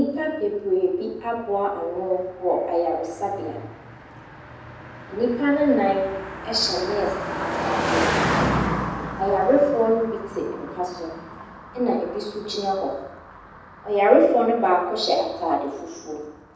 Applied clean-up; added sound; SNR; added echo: none; Car passing by; 7 dB; reverberation time 0.9 s.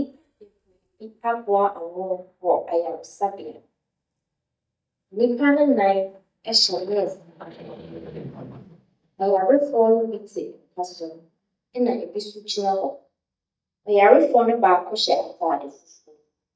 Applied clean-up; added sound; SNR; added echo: neural mask model DeepFilterNet 3.